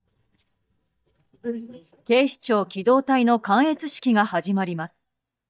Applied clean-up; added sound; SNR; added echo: neural mask model DeepFilterNet 3.